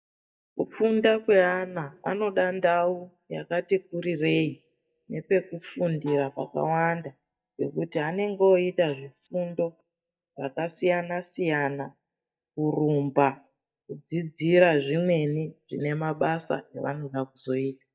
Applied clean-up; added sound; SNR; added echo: neural mask model DeepFilterNet 3.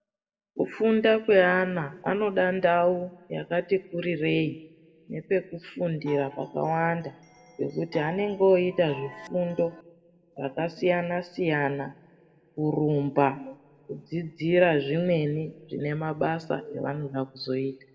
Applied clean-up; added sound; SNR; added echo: none; Chime; 19 dB; reverberation time 0.7 s.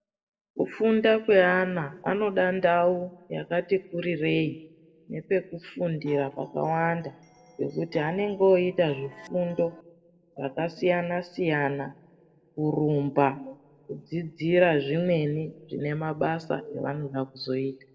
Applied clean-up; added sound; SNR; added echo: neural separator model SepFormer DNS4.